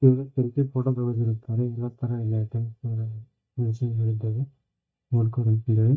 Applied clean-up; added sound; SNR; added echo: neural mask model DeepFilterNet 3.